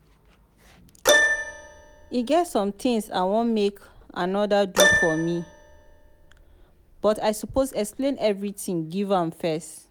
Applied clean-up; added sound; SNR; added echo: none; Keyboard (musical); 1 dB; none.